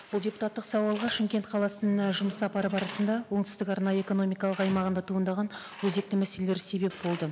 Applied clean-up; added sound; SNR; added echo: none; Tools; 18 dB; none.